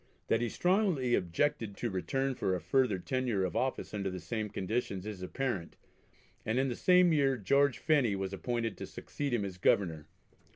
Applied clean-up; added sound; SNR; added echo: none; none; none; none.